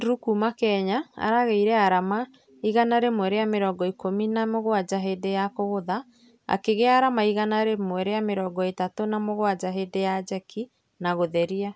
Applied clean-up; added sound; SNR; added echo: none; none; none; none.